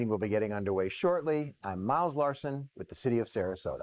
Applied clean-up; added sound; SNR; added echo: neural mask model Resemble Enhance denoiser.